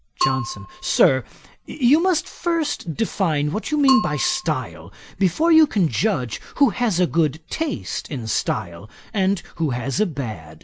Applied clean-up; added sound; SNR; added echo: none; Bell / Percussion; 11 dB; none.